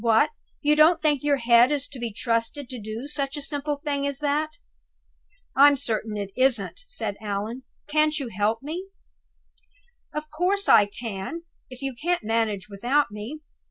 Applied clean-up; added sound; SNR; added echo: none; none; none; none.